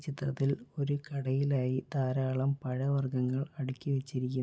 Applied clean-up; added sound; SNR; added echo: none; none; none; none.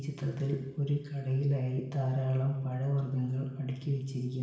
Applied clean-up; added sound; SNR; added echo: none; none; none; reverberation time 1.0 s.